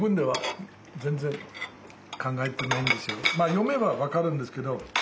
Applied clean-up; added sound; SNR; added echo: none; none; none; none.